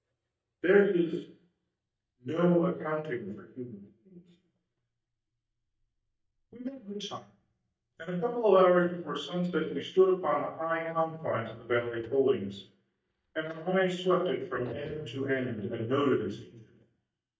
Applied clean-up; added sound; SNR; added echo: neural mask model DeepFilterNet 3.